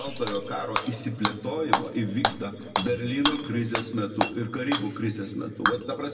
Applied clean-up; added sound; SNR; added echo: none; Shatter / Hammer; 2 dB; reverberation time 1.8 s.